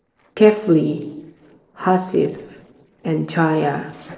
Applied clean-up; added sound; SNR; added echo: neural separator model SepFormer DNS4.